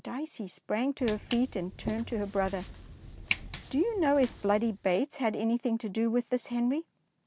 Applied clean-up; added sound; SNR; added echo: none; Walk, footsteps; 11 dB; none.